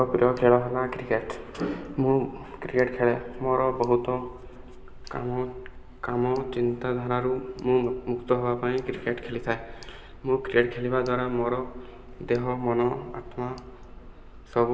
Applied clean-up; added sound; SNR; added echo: none; Tick; 17 dB; none.